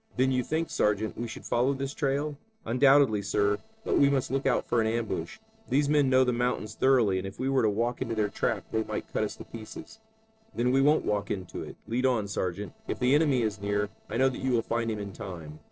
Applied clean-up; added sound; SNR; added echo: neural separator model SepFormer DNS4.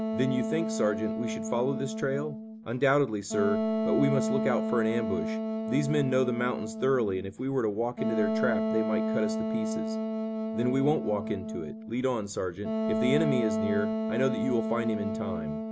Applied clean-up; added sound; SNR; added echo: none; Wind instrument, woodwind instrument; 1 dB; none.